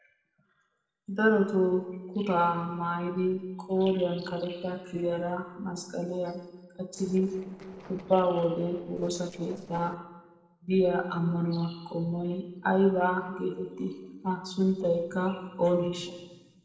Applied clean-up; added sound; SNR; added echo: neural separator model SepFormer DNS4.